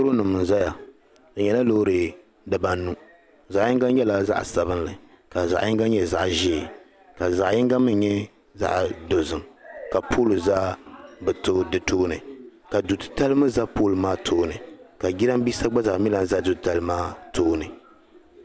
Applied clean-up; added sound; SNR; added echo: none; none; none; none.